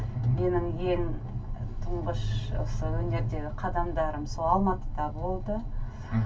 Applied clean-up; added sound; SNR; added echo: none; none; none; reverberation time 0.1 s.